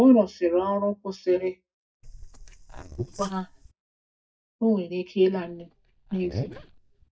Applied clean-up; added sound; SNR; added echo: neural mask model DeepFilterNet 3.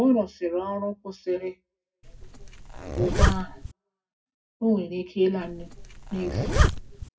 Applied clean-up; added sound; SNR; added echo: none; Zipper (clothing); -3 dB; reverberation time 0.4 s.